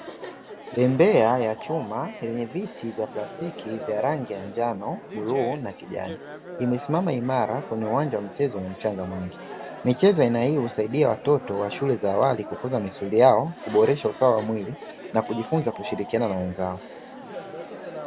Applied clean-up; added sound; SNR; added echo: none; Chatter; 13 dB; none.